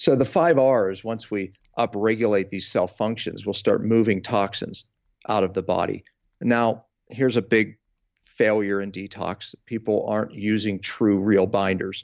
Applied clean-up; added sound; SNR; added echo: none; none; none; none.